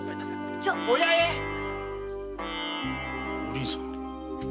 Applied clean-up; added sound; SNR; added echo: none; Plucked string instrument; 6 dB; none.